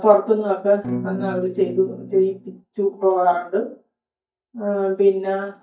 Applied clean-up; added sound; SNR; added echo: neural mask model DeepFilterNet 3.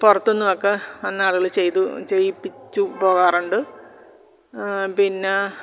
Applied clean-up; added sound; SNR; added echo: none; none; none; none.